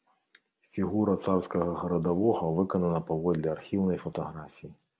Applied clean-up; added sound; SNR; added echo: none; none; none; none.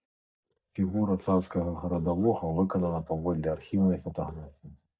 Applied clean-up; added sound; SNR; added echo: neural mask model DeepFilterNet 3.